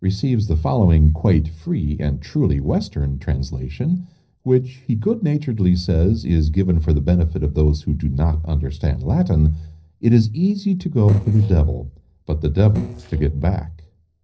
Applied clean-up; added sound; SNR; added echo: neural separator model SepFormer DNS4.